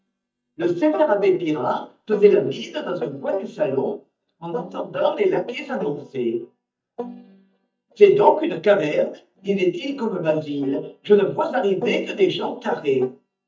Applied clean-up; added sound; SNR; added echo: neural mask model DeepFilterNet 3.